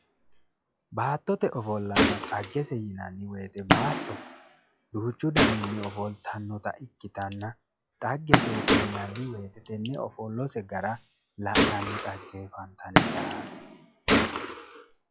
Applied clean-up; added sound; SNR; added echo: classical method log-MMSE.